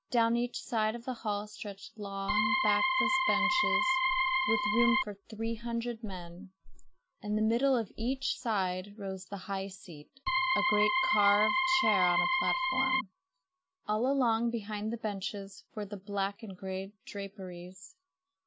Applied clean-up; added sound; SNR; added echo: none; Organ; -5 dB; none.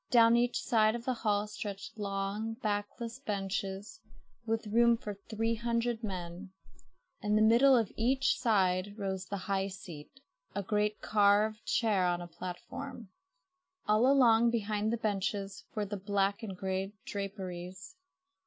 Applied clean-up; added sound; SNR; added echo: none; none; none; none.